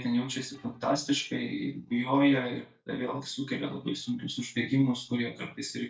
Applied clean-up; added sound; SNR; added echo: neural mask model DeepFilterNet 3.